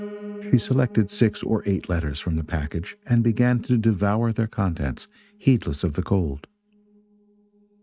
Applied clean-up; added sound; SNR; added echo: neural mask model RNNoise.